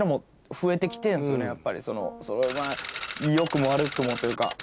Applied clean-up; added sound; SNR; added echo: none; Brass instrument; 19 dB; none.